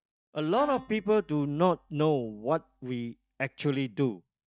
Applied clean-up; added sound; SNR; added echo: neural mask model DeepFilterNet 3.